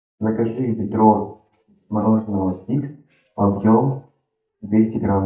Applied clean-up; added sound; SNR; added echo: neural mask model DeepFilterNet 3.